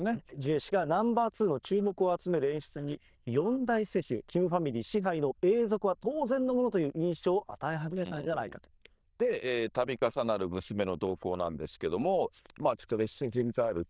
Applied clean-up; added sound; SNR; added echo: neural diffusion model UNIVERSE++.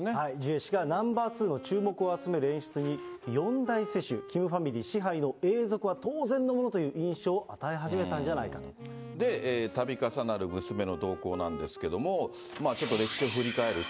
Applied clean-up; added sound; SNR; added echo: none; Wind instrument, woodwind instrument; 16 dB; none.